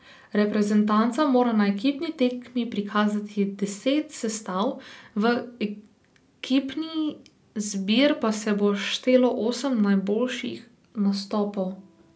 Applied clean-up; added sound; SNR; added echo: none; none; none; none.